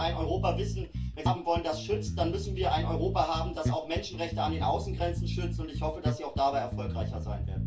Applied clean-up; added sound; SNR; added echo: none; Bass guitar; 1 dB; reverberation time 0.3 s.